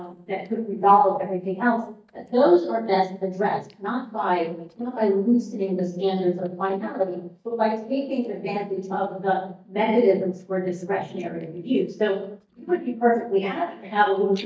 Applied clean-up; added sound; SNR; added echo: neural mask model DeepFilterNet 3.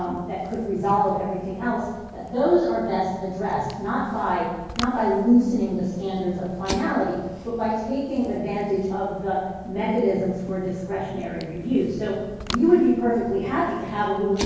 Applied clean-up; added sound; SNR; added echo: none; Fire; 16 dB; reverberation time 1.3 s.